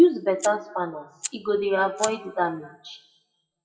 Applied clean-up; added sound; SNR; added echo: classical method WPE with log-MMSE.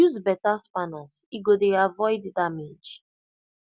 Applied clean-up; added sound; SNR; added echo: none; none; none; none.